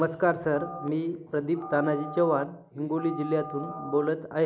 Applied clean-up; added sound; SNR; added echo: none; Telephone; 13 dB; none.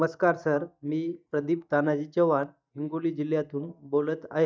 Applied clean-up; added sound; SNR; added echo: neural mask model DeepFilterNet 3.